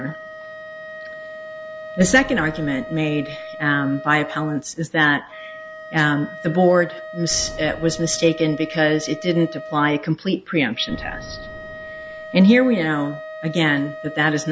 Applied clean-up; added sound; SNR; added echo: none; Boom + Wind instrument, woodwind instrument; 13 dB; none.